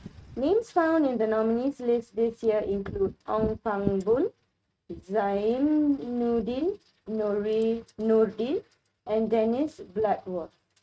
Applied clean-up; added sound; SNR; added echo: neural mask model RNNoise.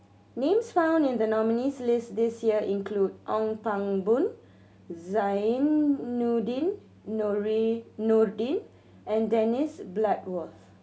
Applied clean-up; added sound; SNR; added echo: none; none; none; none.